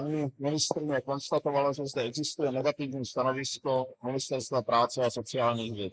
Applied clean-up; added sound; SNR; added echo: neural mask model Resemble Enhance denoiser.